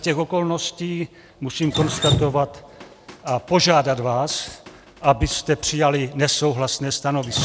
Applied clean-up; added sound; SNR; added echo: none; Drip; 9 dB; none.